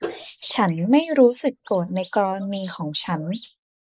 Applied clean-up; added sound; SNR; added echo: neural mask model Resemble Enhance denoiser.